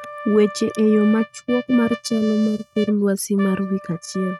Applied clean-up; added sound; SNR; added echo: neural mask model RNNoise.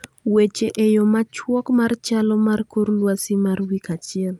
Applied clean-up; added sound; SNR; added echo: none; none; none; none.